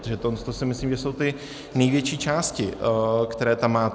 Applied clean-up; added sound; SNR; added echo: none; none; none; none.